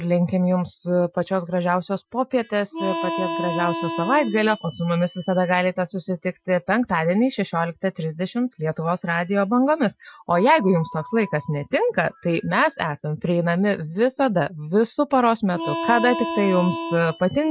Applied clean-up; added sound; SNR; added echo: classical method Wiener filter.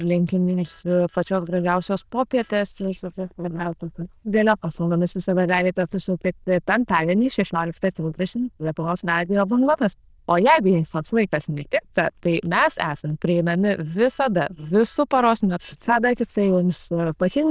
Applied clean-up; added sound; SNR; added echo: neural diffusion model UNIVERSE++.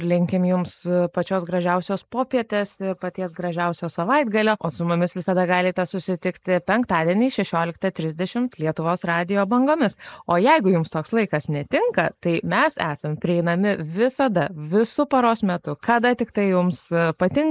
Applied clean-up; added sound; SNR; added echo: neural mask model Resemble Enhance denoiser.